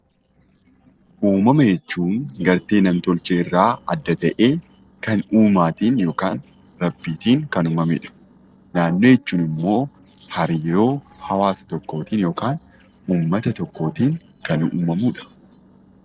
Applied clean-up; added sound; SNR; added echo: neural separator model SepFormer DNS4.